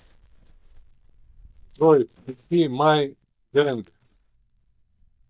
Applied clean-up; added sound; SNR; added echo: neural mask model DeepFilterNet 3.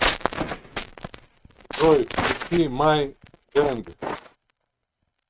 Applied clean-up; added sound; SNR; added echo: neural mask model RNNoise.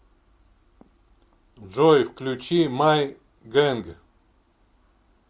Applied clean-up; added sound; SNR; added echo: none; none; none; none.